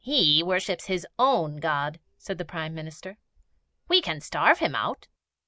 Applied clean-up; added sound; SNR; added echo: none; none; none; none.